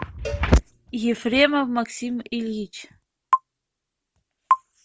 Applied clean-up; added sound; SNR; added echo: none; Cowbell; 17 dB; none.